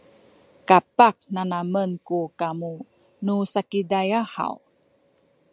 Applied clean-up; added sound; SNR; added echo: none; none; none; none.